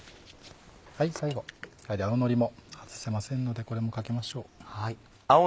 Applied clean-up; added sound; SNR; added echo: none; none; none; none.